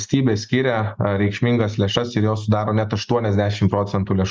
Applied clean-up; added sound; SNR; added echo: neural mask model Resemble Enhance denoiser.